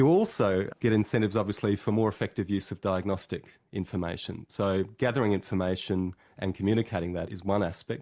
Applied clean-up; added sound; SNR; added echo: none; none; none; none.